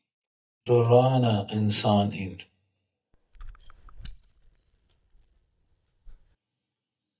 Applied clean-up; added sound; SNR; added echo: neural mask model DeepFilterNet 3.